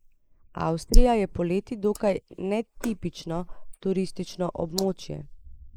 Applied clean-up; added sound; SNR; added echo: neural mask model Resemble Enhance denoiser.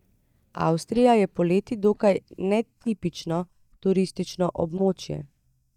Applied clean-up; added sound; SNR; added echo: neural mask model DeepFilterNet 3.